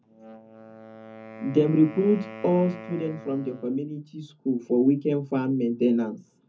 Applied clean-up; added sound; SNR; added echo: none; Wind instrument, woodwind instrument; 19 dB; reverberation time 0.3 s.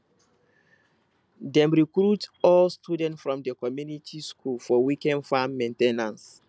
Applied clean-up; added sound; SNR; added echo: none; none; none; none.